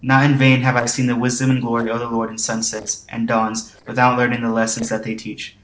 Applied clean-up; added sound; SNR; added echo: neural separator model SepFormer DNS4.